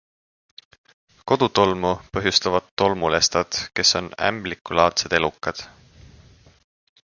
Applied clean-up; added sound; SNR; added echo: none; none; none; none.